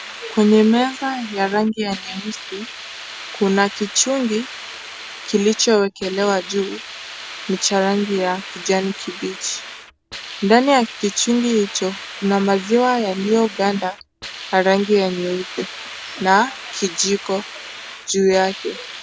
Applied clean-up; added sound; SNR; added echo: none; Hiss; 14 dB; none.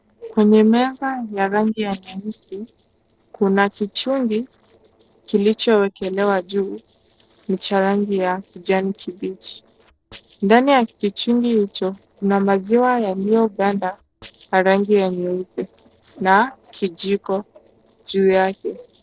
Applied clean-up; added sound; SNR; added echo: neural separator model SepFormer DNS4.